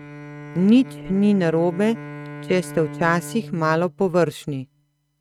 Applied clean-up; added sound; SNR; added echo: neural mask model RNNoise.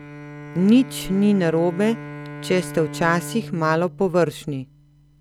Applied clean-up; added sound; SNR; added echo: none; Bowed string instrument; 14 dB; none.